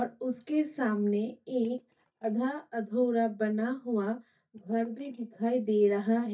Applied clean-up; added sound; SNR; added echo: neural mask model DeepFilterNet 3.